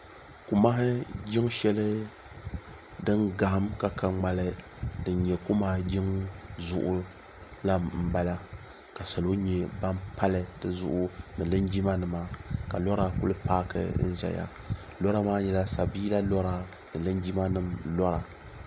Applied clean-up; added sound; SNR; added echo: none; none; none; none.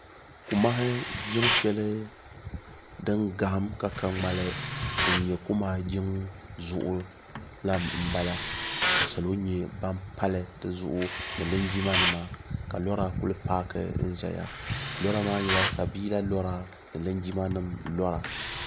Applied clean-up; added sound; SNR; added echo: none; Tools; 4 dB; none.